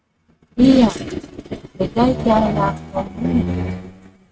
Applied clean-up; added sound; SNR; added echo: neural mask model RNNoise.